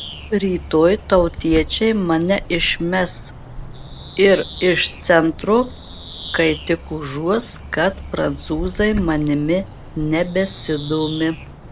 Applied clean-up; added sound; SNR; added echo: none; Bird vocalization, bird call, bird song + Bird; 13 dB; none.